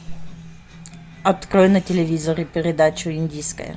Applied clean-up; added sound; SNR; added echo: none; none; none; none.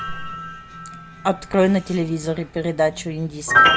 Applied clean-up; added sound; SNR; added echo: none; Piano; 0 dB; none.